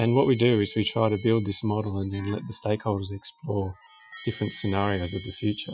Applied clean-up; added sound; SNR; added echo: classical method Wiener filter.